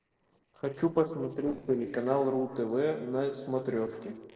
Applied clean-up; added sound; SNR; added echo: neural separator model SepFormer DNS4.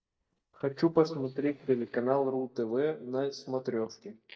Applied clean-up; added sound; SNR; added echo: neural mask model DeepFilterNet 3.